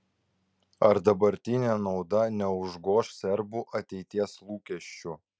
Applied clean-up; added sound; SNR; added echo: none; none; none; none.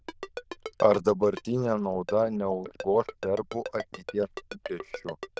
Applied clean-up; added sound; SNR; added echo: neural diffusion model UNIVERSE++.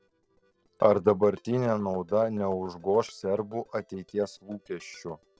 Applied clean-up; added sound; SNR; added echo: neural separator model SepFormer DNS4.